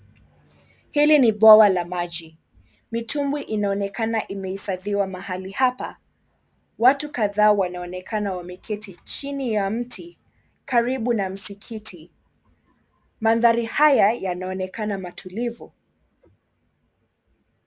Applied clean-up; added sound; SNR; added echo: none; none; none; none.